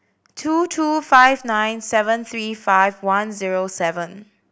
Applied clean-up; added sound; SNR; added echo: none; none; none; none.